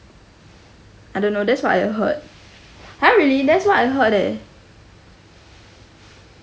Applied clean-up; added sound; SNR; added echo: none; none; none; none.